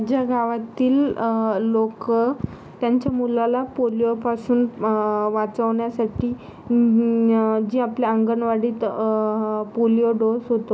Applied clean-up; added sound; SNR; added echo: none; none; none; none.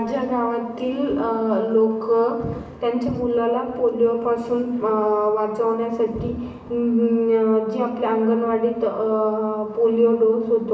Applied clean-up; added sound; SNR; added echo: none; none; none; reverberation time 1.0 s.